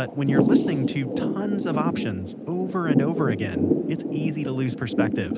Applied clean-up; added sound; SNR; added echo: none; Thunder / Rain; -3 dB; none.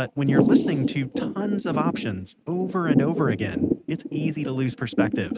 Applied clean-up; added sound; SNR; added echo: neural mask model RNNoise.